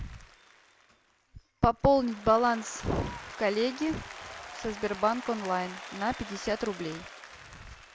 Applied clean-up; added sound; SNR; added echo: none; Applause; 14 dB; none.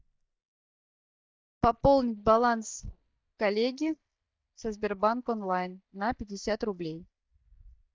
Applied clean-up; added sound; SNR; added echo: neural mask model DeepFilterNet 3.